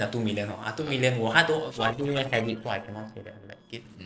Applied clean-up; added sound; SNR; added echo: neural separator model SepFormer DNS4.